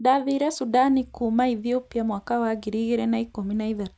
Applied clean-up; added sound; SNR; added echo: none; none; none; none.